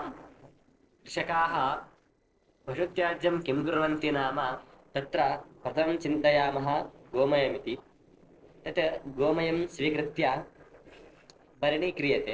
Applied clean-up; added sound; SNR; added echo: neural separator model SepFormer DNS4.